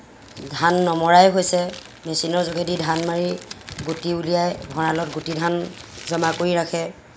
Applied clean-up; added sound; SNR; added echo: none; Crumpling, crinkling; 19 dB; none.